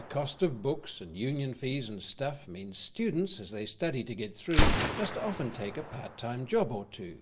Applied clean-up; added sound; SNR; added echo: none; Gunshot, gunfire; 1 dB; reverberation time 0.3 s.